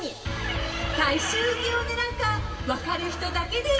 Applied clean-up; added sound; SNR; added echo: none; Squeak / Slam; 6 dB; reverberation time 1.9 s.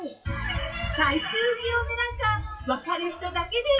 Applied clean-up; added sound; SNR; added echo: classical method WPE with log-MMSE.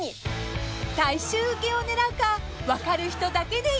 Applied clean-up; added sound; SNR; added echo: none; none; none; none.